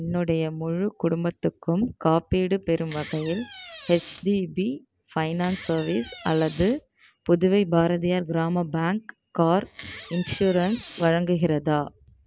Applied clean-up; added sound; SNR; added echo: none; Door; 7 dB; none.